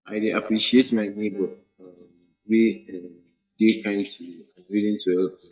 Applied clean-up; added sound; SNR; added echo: neural mask model DeepFilterNet 3.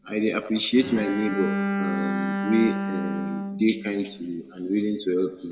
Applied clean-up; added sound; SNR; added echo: none; Bowed string instrument; 4 dB; reverberation time 1.1 s.